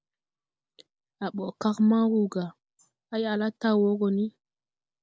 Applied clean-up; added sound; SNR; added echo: none; none; none; none.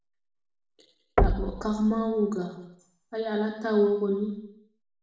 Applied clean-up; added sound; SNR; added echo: none; Knock; 1 dB; reverberation time 0.8 s.